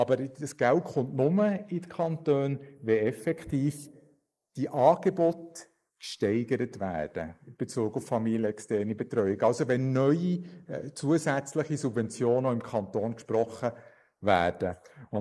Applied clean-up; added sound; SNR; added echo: neural mask model Resemble Enhance denoiser.